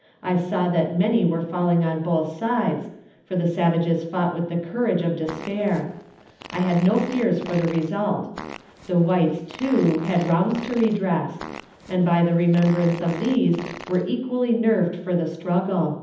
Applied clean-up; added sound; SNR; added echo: none; Fart; 16 dB; reverberation time 0.8 s.